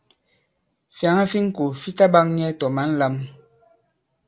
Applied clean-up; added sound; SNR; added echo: none; none; none; none.